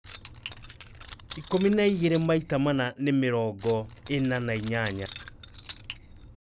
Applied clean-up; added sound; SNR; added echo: none; Keys jangling; 9 dB; none.